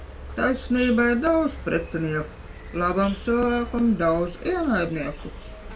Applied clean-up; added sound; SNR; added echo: none; Insect; 13 dB; reverberation time 0.2 s.